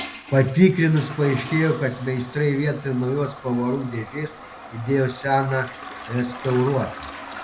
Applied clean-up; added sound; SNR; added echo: none; Toilet flush; 15 dB; none.